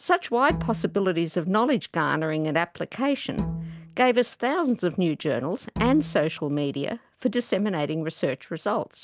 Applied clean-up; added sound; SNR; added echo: none; Bowed string instrument; 10 dB; none.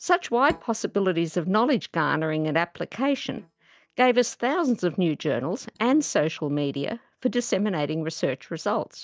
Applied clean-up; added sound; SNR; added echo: neural mask model DeepFilterNet 3.